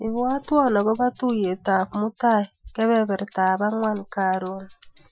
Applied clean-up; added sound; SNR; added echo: classical method Wiener filter.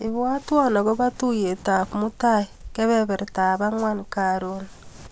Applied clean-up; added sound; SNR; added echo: none; none; none; none.